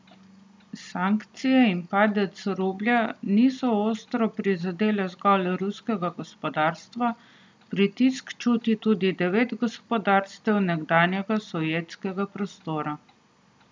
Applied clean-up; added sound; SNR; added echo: none; none; none; none.